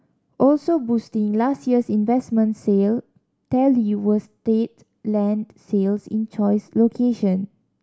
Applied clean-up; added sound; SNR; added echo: none; none; none; none.